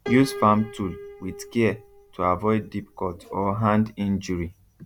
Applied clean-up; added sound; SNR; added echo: none; Piano; 15 dB; none.